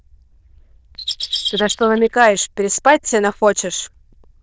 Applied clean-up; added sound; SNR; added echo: neural diffusion model UNIVERSE++.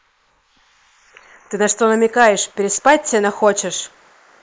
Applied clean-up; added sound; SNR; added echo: neural mask model Resemble Enhance denoiser.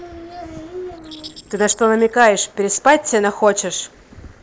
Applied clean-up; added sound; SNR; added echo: neural separator model SepFormer DNS4.